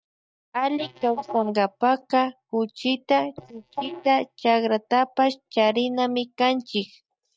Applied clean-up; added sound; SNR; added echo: neural mask model DeepFilterNet 3.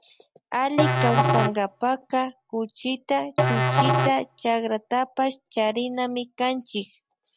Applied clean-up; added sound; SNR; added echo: none; Musical instrument; -1 dB; none.